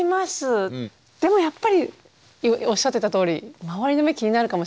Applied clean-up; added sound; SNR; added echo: none; none; none; none.